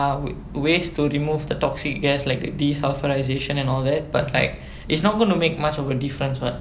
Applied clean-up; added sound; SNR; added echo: none; none; none; none.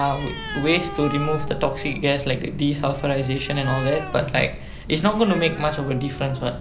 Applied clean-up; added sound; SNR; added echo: none; Animal; 11 dB; none.